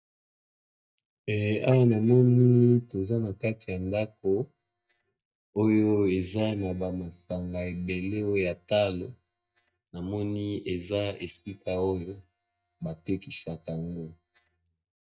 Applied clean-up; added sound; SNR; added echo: neural mask model DeepFilterNet 3.